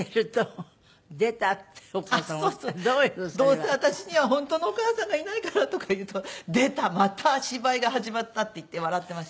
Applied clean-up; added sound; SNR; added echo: none; none; none; none.